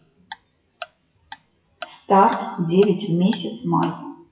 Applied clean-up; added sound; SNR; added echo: classical method WPE with log-MMSE.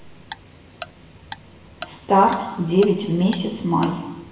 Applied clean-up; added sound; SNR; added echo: none; Tick-tock; 19 dB; reverberation time 1.2 s.